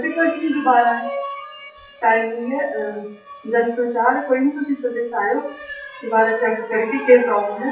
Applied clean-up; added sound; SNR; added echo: classical method WPE with log-MMSE.